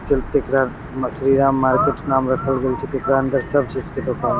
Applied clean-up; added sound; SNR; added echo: none; Thunder / Wind / Rain; 11 dB; none.